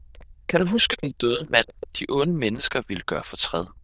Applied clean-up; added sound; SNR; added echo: neural diffusion model UNIVERSE++.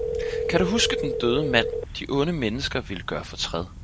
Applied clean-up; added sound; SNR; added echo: none; Telephone; 3 dB; none.